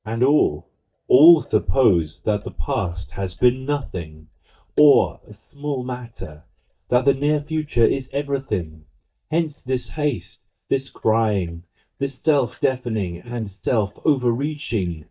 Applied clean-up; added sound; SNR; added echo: neural mask model DeepFilterNet 3.